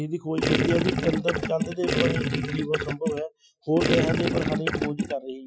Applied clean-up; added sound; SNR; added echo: classical method Wiener filter.